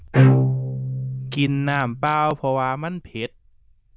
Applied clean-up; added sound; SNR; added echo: neural diffusion model UNIVERSE++.